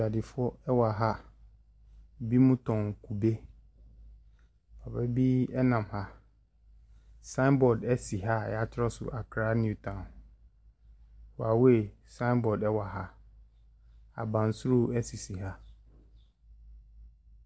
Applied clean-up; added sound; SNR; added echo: none; none; none; none.